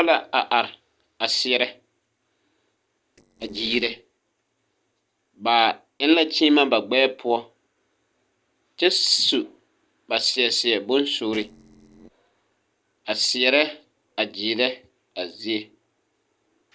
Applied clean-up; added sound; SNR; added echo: neural separator model SepFormer DNS4.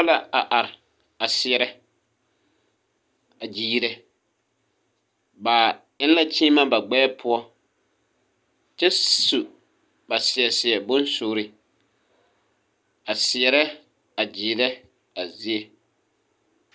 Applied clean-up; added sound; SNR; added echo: none; none; none; none.